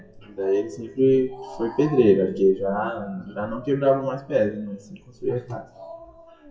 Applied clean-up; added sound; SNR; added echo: classical method WPE with log-MMSE.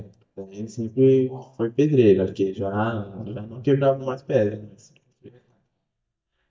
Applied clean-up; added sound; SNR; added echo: neural mask model DeepFilterNet 3.